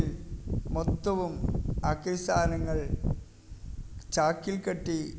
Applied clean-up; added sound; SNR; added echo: none; none; none; none.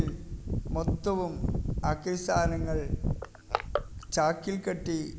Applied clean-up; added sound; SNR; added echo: none; Crushing; 13 dB; none.